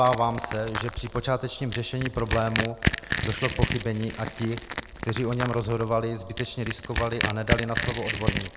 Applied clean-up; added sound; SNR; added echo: none; Crushing; 1 dB; none.